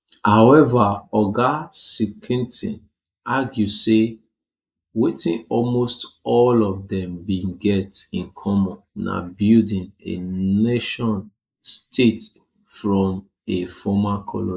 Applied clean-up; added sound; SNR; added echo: neural mask model Resemble Enhance denoiser.